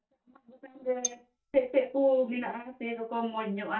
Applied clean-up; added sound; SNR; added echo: neural mask model DeepFilterNet 3.